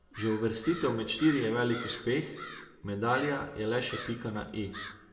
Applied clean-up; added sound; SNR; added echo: none; Crow; 14 dB; reverberation time 0.2 s.